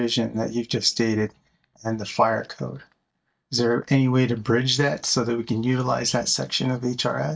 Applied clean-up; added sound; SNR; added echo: neural mask model DeepFilterNet 3.